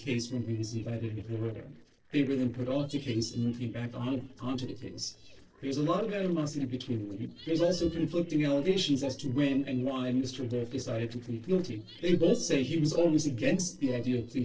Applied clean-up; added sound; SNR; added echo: neural separator model SepFormer DNS4.